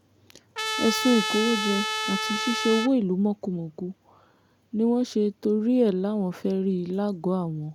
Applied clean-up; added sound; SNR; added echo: none; Trumpet; 3 dB; none.